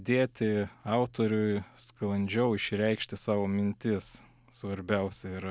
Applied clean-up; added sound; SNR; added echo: none; none; none; none.